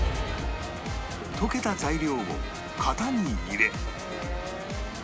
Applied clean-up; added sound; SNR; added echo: none; Explosion; 10 dB; none.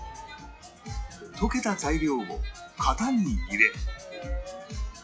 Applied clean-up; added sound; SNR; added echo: classical method log-MMSE.